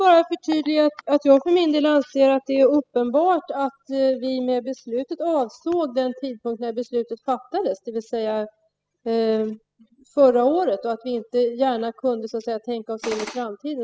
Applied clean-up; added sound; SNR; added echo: classical method spectral subtraction.